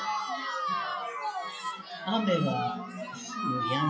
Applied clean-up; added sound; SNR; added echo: classical method WPE with log-MMSE.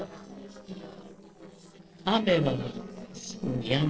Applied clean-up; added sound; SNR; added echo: neural separator model SepFormer DNS4.